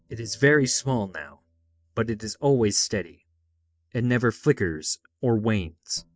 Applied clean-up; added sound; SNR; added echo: neural mask model DeepFilterNet 3.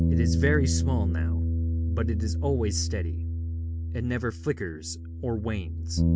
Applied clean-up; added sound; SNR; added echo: none; Bass guitar; -5 dB; none.